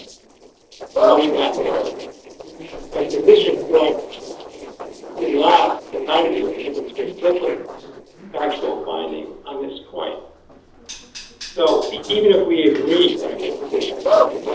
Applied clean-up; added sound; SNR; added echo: neural separator model SepFormer DNS4.